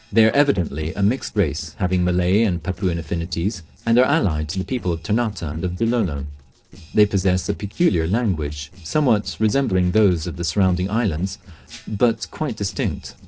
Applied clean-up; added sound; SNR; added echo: neural separator model SepFormer DNS4.